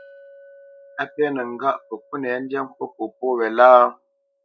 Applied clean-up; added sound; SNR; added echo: classical method log-MMSE.